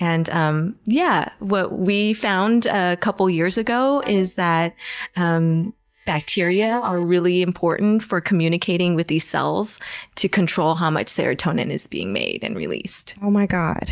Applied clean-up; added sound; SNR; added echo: neural mask model DeepFilterNet 3.